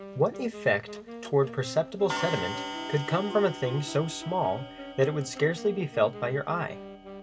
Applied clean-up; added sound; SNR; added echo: none; Wind instrument, woodwind instrument + Clock; 10 dB; none.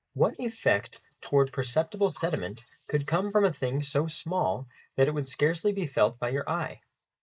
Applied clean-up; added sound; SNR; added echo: neural mask model Resemble Enhance denoiser.